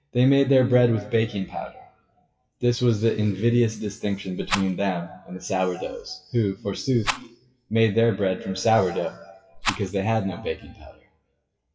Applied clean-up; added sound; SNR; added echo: classical method WPE with log-MMSE.